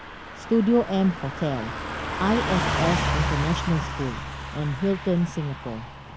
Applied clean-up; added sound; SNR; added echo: none; Car passing by / Truck; 4 dB; none.